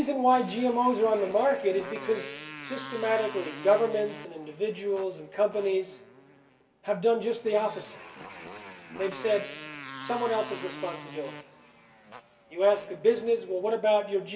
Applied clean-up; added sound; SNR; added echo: none; Motorcycle; 16 dB; reverberation time 0.2 s.